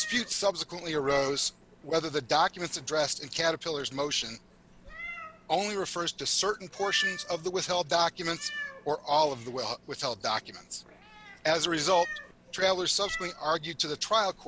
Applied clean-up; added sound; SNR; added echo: none; Meow; 14 dB; none.